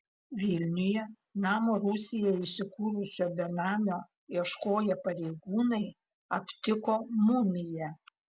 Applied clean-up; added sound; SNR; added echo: none; none; none; none.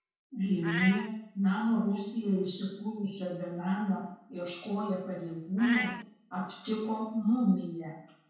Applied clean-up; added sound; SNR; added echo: none; Meow; 12 dB; reverberation time 0.6 s.